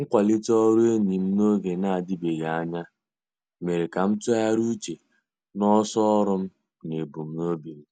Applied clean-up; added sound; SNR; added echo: none; none; none; none.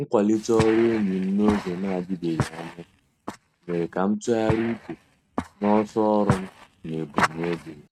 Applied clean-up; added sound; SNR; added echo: neural mask model RNNoise.